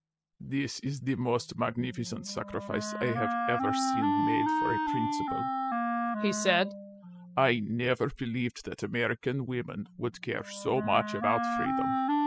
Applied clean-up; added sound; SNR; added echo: classical method spectral subtraction.